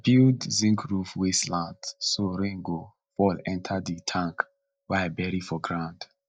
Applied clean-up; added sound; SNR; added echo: neural mask model DeepFilterNet 3.